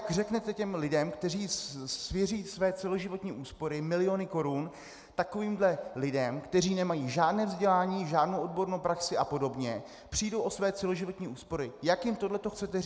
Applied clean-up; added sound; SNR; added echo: none; none; none; none.